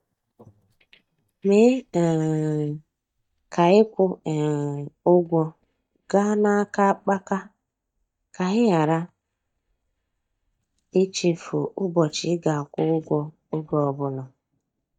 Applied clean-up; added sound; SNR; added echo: neural mask model DeepFilterNet 3.